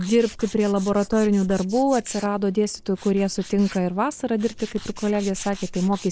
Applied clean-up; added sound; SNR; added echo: neural mask model Resemble Enhance denoiser.